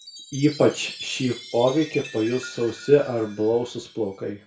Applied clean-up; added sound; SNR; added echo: none; Chime; 17 dB; reverberation time 0.3 s.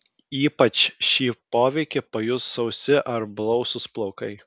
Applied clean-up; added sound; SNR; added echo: none; none; none; none.